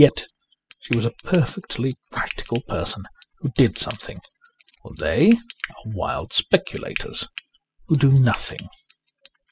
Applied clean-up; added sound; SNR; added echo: classical method spectral subtraction.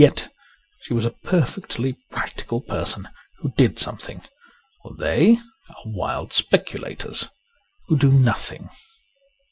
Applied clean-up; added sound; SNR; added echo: none; none; none; none.